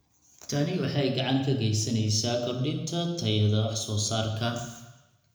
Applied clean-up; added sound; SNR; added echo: none; none; none; reverberation time 0.8 s.